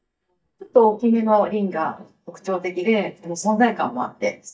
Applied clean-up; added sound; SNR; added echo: neural mask model DeepFilterNet 3.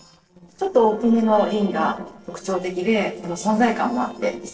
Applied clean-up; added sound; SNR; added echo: neural separator model SepFormer DNS4.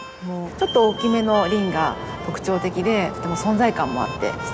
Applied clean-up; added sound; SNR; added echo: none; none; none; none.